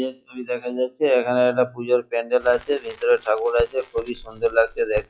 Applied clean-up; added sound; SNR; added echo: classical method log-MMSE.